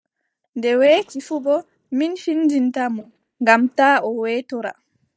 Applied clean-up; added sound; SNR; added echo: neural mask model DeepFilterNet 3.